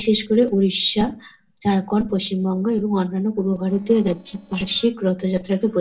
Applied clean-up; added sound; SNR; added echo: neural separator model SepFormer DNS4.